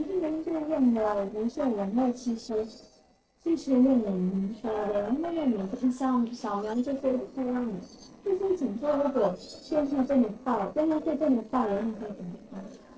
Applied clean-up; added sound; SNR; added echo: neural separator model SepFormer DNS4.